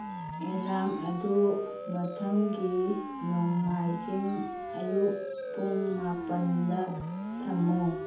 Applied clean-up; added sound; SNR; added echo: none; Siren; 7 dB; reverberation time 0.7 s.